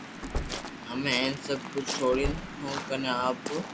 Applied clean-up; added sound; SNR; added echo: none; Slam + Waves, surf; 5 dB; none.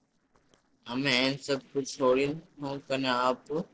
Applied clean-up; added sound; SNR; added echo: neural separator model SepFormer DNS4.